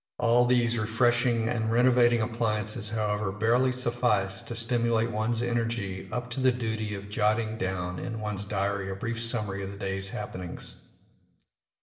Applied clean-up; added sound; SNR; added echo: none; none; none; reverberation time 1.0 s.